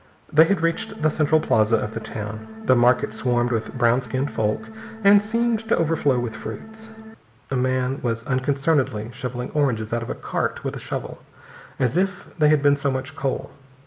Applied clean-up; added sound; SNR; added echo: none; Organ; 15 dB; reverberation time 2.5 s.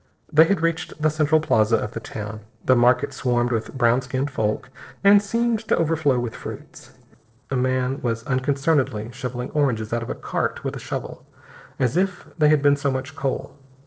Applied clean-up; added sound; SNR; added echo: neural separator model SepFormer DNS4.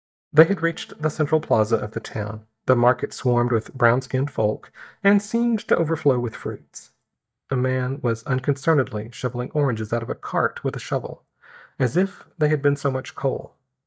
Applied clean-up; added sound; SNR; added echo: neural mask model DeepFilterNet 3.